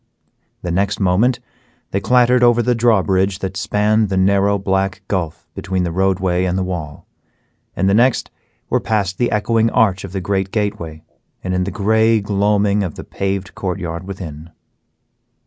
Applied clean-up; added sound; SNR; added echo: none; none; none; none.